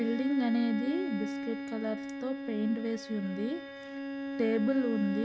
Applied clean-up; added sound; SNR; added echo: none; Bowed string instrument; 5 dB; none.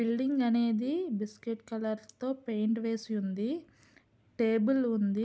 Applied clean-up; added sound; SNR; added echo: none; none; none; none.